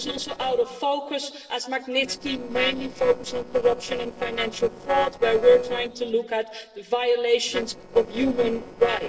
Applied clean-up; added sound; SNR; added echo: neural separator model SepFormer DNS4.